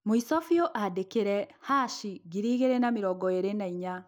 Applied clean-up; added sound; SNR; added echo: none; none; none; none.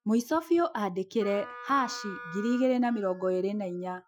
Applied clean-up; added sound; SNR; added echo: classical method Wiener filter.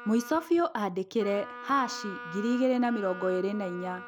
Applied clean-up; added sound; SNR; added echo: none; Wind instrument, woodwind instrument; 14 dB; none.